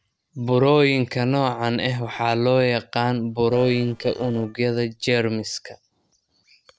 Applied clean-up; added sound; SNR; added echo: neural separator model SepFormer DNS4.